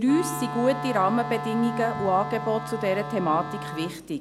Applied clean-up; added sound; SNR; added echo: none; Wind instrument, woodwind instrument; 8 dB; none.